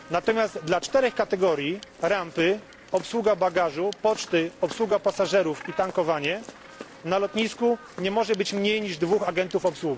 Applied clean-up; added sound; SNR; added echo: none; Walk, footsteps + Gull, seagull; 18 dB; none.